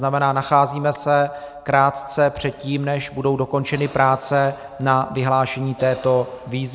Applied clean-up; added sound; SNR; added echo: none; none; none; none.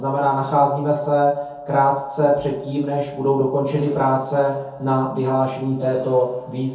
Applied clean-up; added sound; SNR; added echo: none; none; none; reverberation time 0.6 s.